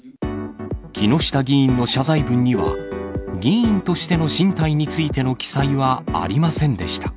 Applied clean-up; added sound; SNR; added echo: none; Plucked string instrument; 11 dB; none.